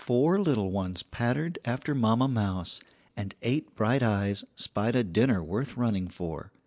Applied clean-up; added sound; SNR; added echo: none; none; none; none.